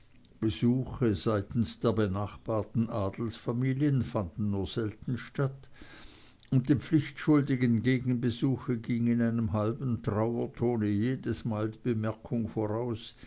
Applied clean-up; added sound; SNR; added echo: none; none; none; none.